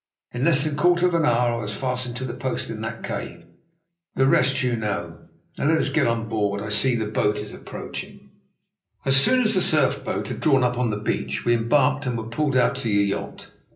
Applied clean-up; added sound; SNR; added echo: none; none; none; reverberation time 0.5 s.